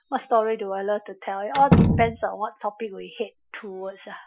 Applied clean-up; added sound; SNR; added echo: classical method Wiener filter.